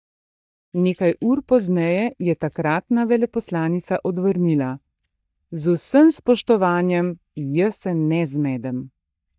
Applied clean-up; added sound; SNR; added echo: neural mask model DeepFilterNet 3.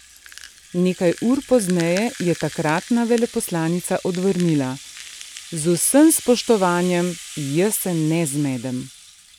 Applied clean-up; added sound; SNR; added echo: none; Rattle (instrument); 17 dB; none.